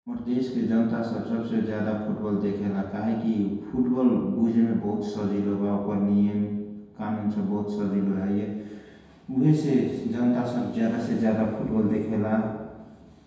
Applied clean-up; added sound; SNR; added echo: none; none; none; reverberation time 1.1 s.